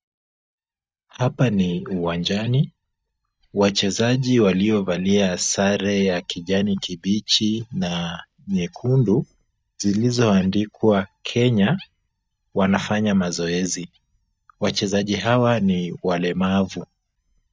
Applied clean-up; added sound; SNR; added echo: neural mask model DeepFilterNet 3.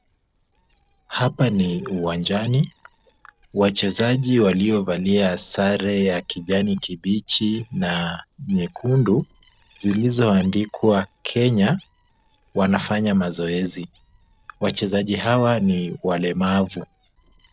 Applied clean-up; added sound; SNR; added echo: neural separator model SepFormer DNS4.